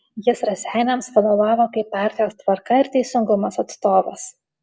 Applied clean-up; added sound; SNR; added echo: none; none; none; none.